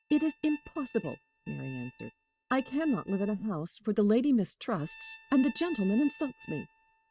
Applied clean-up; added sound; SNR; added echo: neural mask model RNNoise.